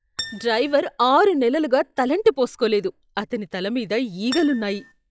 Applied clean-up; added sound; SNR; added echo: classical method log-MMSE.